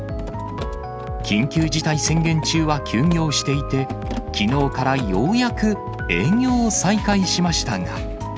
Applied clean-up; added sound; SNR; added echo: none; Mechanisms; 19 dB; none.